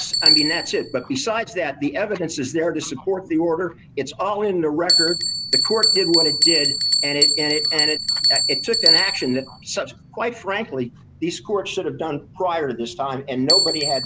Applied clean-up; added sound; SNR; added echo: none; Bell; -1 dB; none.